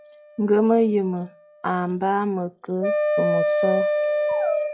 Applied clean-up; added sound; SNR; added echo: classical method log-MMSE.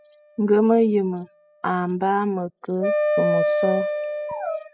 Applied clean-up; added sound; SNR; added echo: classical method spectral subtraction.